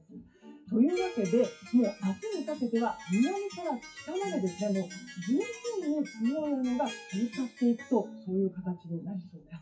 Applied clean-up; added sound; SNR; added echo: classical method WPE with log-MMSE.